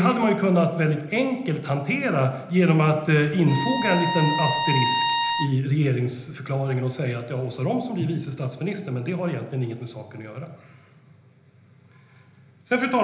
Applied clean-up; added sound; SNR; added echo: none; Bowed string instrument; 3 dB; reverberation time 1.0 s.